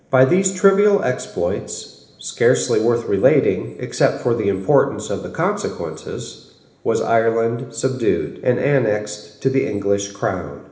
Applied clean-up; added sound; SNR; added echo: none; none; none; reverberation time 1.0 s.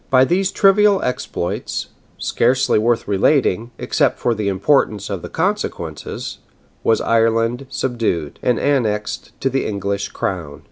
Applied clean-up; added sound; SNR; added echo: none; none; none; none.